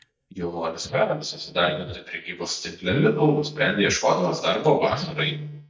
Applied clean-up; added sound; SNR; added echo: neural mask model DeepFilterNet 3.